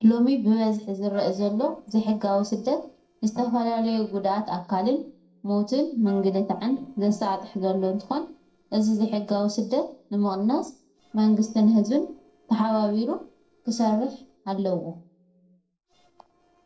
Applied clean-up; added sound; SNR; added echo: neural separator model SepFormer DNS4.